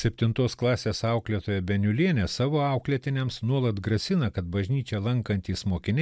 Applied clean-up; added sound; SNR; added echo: none; none; none; none.